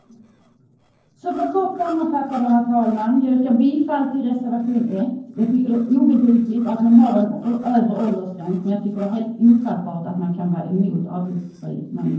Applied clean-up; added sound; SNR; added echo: neural separator model SepFormer DNS4.